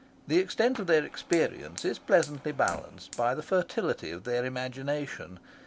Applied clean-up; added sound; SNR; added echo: none; Fire; 19 dB; none.